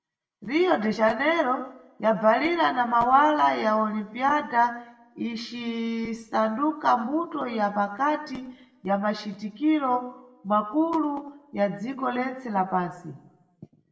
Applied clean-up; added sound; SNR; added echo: none; none; none; reverberation time 0.6 s.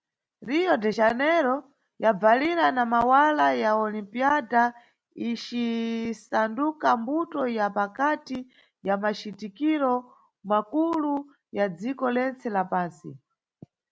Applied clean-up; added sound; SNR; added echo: none; none; none; none.